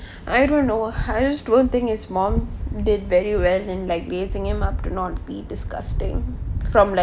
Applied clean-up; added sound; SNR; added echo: none; none; none; none.